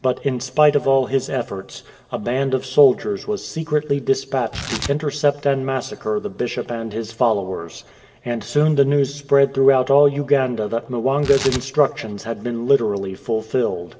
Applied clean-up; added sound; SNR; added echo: none; Tearing; 19 dB; reverberation time 1.2 s.